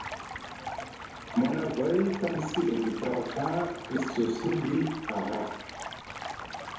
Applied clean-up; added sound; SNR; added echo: none; Stream; 8 dB; reverberation time 0.9 s.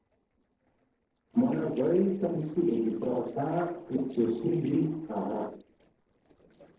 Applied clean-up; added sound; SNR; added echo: neural separator model SepFormer DNS4.